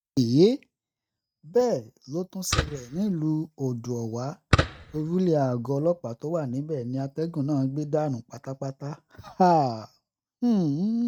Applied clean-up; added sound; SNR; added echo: neural mask model RNNoise.